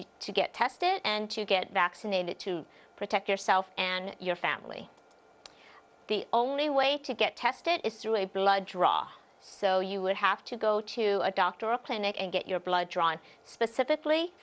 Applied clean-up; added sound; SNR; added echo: none; none; none; none.